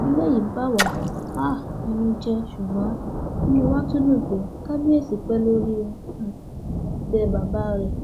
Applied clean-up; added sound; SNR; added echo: none; Splash, splatter + Thunder; 4 dB; none.